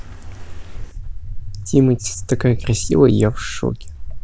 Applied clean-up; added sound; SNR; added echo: none; Walk, footsteps; 7 dB; none.